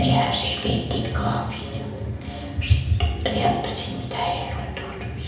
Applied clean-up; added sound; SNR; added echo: none; none; none; reverberation time 0.8 s.